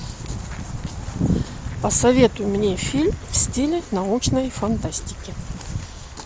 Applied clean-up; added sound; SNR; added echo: none; none; none; none.